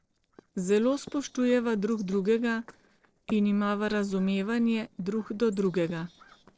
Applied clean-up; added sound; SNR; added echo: neural separator model SepFormer DNS4.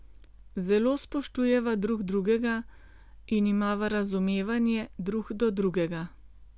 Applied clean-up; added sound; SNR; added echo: none; none; none; none.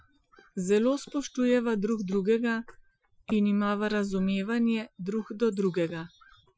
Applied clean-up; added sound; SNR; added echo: classical method Wiener filter.